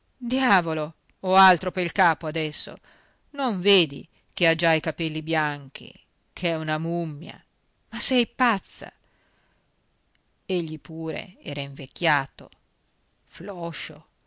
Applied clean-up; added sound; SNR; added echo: none; none; none; none.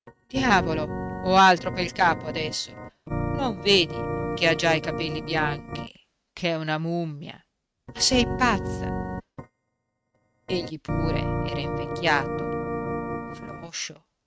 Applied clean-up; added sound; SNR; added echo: neural mask model RNNoise.